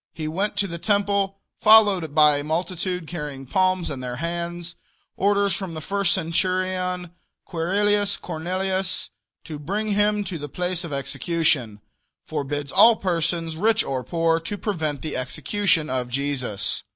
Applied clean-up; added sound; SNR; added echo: none; none; none; none.